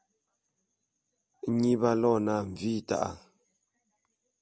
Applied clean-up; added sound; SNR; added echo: none; none; none; none.